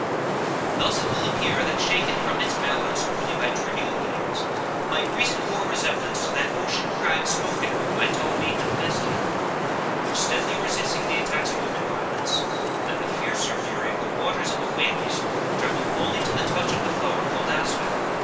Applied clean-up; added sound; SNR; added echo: none; Wind; -5 dB; reverberation time 2.4 s.